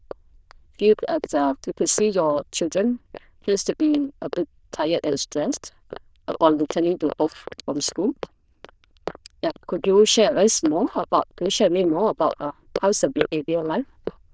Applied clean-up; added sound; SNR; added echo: neural diffusion model UNIVERSE++.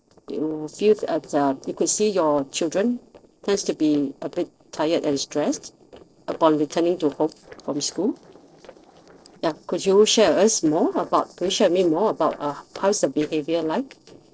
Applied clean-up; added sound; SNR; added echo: neural separator model SepFormer DNS4.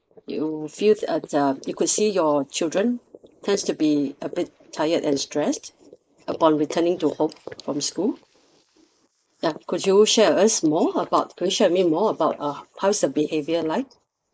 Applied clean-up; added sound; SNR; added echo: neural mask model Resemble Enhance denoiser.